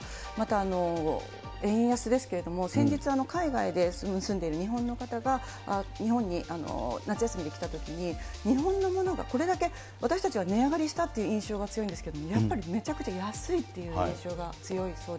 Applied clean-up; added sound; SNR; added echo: none; none; none; none.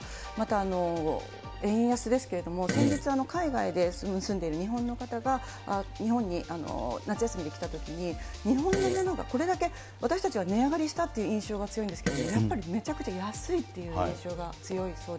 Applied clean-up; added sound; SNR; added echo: none; Fart; 8 dB; none.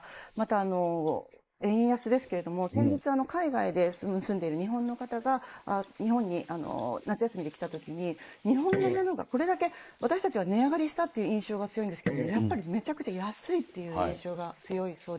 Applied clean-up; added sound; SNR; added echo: neural mask model Resemble Enhance denoiser.